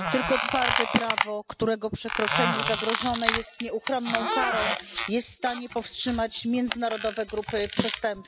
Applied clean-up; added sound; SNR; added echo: none; Squeak; 1 dB; none.